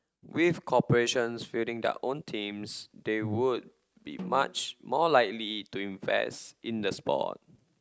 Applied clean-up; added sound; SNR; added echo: neural mask model RNNoise.